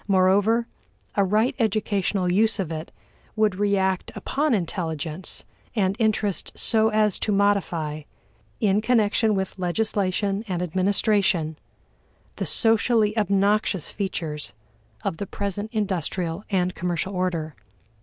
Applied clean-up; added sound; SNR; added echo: none; none; none; none.